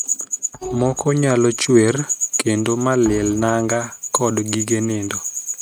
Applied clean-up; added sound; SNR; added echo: neural mask model RNNoise.